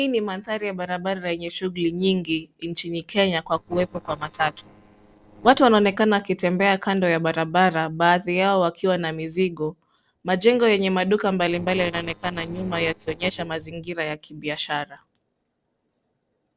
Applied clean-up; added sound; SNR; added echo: neural separator model SepFormer DNS4.